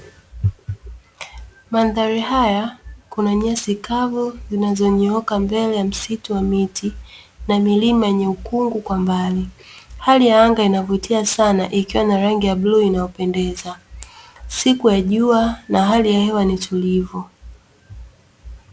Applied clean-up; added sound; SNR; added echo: none; none; none; none.